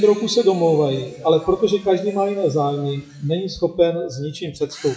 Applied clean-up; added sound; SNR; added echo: classical method WPE with log-MMSE.